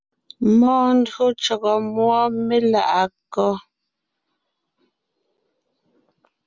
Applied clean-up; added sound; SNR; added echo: none; none; none; none.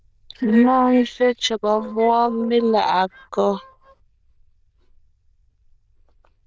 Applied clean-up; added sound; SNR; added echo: neural diffusion model UNIVERSE++.